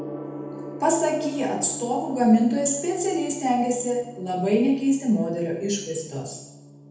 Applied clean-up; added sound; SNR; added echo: none; Gong; 15 dB; reverberation time 0.8 s.